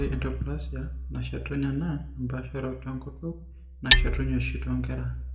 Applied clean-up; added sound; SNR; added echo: none; Hammer; -2 dB; reverberation time 0.6 s.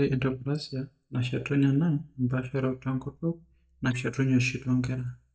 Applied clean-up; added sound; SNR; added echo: neural mask model DeepFilterNet 3.